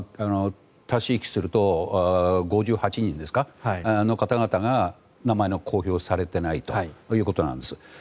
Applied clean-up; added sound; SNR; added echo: none; none; none; none.